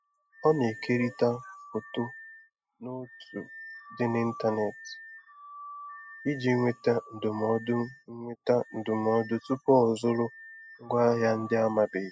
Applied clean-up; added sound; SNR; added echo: classical method spectral subtraction.